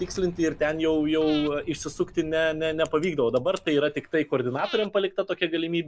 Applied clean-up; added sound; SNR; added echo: none; Boom + Breathing; 19 dB; none.